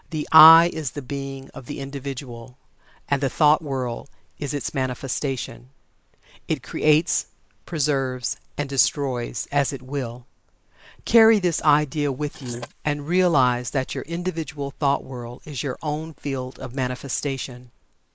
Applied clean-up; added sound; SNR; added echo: neural mask model Resemble Enhance denoiser.